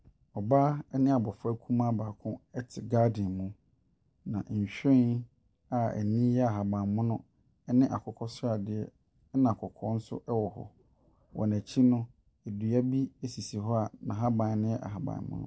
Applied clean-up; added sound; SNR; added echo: none; none; none; none.